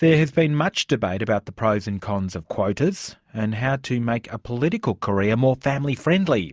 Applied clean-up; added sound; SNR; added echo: none; none; none; none.